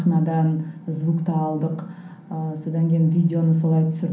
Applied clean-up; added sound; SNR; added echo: none; none; none; reverberation time 0.6 s.